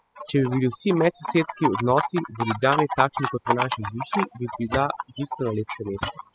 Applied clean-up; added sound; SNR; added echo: classical method spectral subtraction.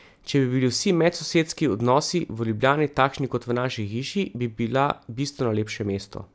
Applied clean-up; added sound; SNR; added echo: none; none; none; none.